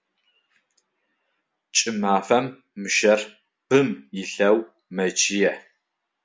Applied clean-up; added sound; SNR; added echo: none; none; none; none.